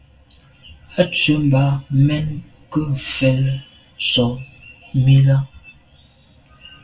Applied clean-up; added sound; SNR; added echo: none; none; none; reverberation time 0.1 s.